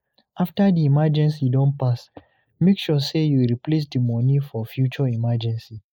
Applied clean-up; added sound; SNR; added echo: neural mask model Resemble Enhance denoiser.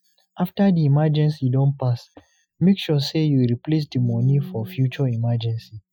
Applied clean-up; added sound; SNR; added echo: classical method Wiener filter.